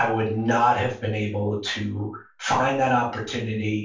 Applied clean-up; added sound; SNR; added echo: none; none; none; reverberation time 0.3 s.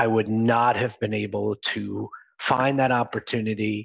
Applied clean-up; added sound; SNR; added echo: none; none; none; none.